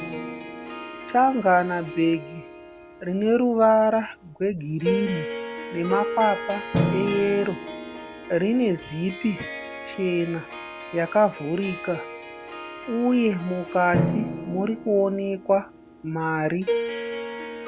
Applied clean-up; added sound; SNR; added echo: none; Drum + Harp; 7 dB; none.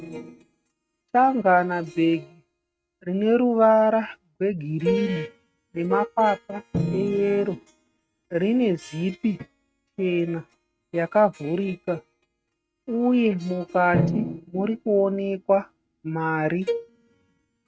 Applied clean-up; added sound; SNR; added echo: neural mask model RNNoise.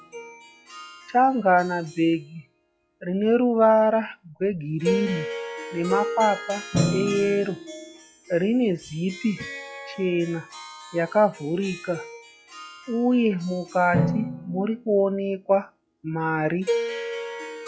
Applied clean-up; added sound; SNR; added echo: classical method log-MMSE.